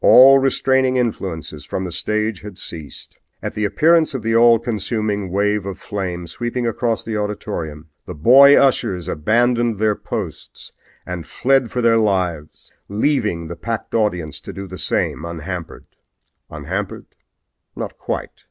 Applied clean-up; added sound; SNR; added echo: none; none; none; none.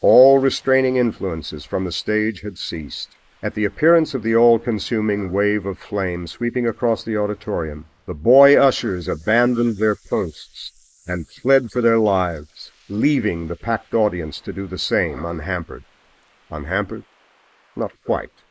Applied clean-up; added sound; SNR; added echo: neural mask model Resemble Enhance denoiser.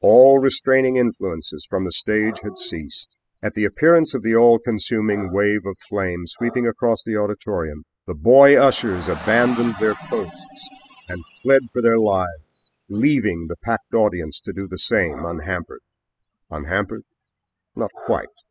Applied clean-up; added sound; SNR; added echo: classical method spectral subtraction.